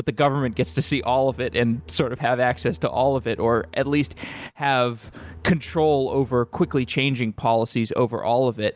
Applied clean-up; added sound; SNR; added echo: none; Bowed string instrument; 20 dB; none.